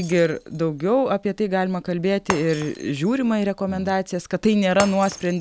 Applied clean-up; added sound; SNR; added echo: none; Shatter; 15 dB; none.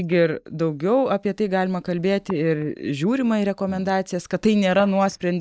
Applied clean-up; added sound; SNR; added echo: neural mask model DeepFilterNet 3.